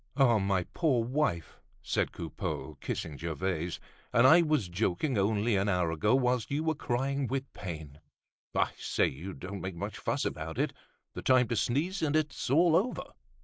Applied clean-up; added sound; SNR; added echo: neural mask model Resemble Enhance denoiser.